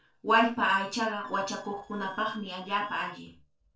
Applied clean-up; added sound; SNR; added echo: neural separator model SepFormer DNS4.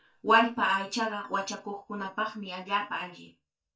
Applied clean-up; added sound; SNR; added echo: neural mask model DeepFilterNet 3.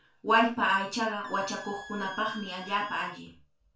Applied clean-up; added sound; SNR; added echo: none; Squeak; 18 dB; reverberation time 0.3 s.